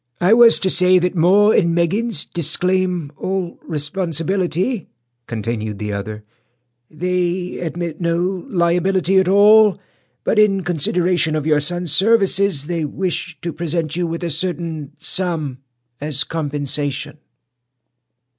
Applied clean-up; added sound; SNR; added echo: none; none; none; none.